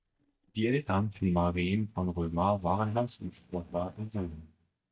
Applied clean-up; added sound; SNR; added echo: neural mask model DeepFilterNet 3.